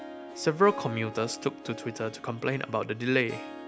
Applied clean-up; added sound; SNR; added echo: none; Harp; 13 dB; none.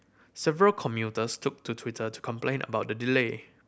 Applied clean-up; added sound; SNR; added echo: none; none; none; none.